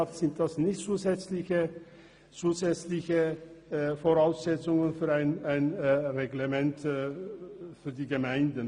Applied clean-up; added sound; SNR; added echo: none; none; none; none.